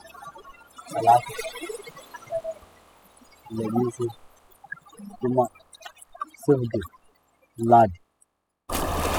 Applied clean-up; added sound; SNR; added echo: classical method spectral subtraction.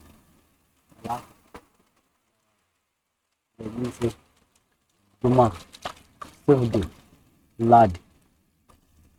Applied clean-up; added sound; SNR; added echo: neural mask model RNNoise.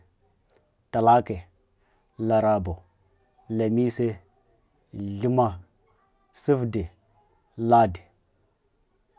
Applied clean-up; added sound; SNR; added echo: none; none; none; none.